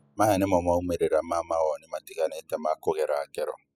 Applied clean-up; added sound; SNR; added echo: classical method spectral subtraction.